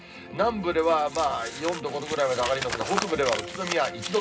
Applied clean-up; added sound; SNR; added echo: none; Crumpling, crinkling; 9 dB; reverberation time 0.2 s.